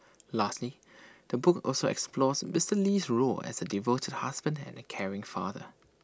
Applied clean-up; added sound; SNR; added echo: none; none; none; none.